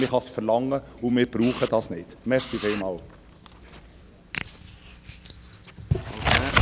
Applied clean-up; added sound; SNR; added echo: none; Writing; 2 dB; none.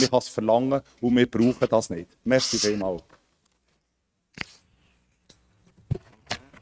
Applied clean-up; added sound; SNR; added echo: neural mask model RNNoise.